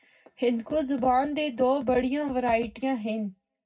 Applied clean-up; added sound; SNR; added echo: none; none; none; reverberation time 0.4 s.